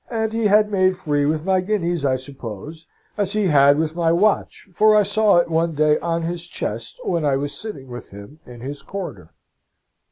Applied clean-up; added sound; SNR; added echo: none; none; none; none.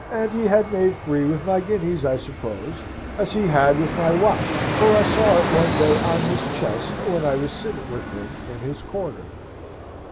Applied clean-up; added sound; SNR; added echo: none; Fixed-wing aircraft, airplane; 4 dB; none.